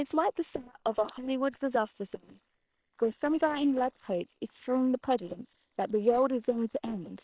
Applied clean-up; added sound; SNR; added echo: neural separator model SepFormer WHAM!.